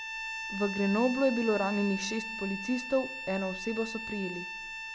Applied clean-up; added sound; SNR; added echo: none; Bowed string instrument; 7 dB; none.